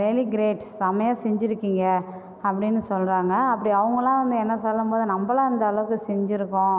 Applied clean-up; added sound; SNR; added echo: none; none; none; none.